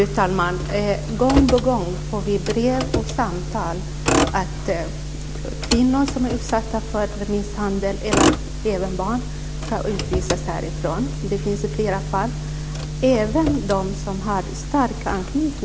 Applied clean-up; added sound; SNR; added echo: none; Motor vehicle (road); 7 dB; none.